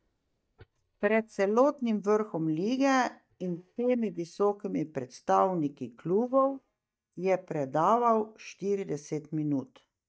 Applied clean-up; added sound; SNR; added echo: neural mask model DeepFilterNet 3.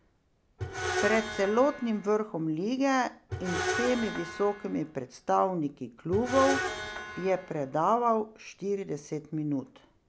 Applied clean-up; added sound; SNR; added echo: none; Screech; 7 dB; none.